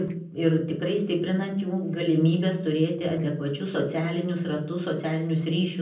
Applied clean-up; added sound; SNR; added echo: neural separator model SepFormer DNS4.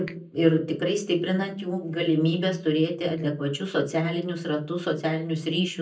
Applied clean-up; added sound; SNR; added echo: neural mask model DeepFilterNet 3.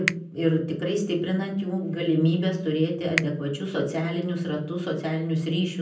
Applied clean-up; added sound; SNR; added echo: none; Finger snapping; 12 dB; reverberation time 0.6 s.